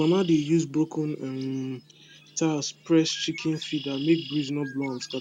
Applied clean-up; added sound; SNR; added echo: none; Bird; 17 dB; none.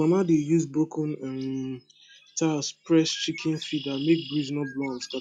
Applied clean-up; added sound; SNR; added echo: classical method log-MMSE.